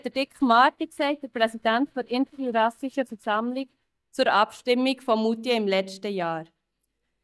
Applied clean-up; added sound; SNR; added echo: neural mask model DeepFilterNet 3.